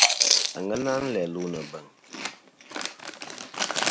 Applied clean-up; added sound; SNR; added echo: none; Chewing, mastication; -5 dB; none.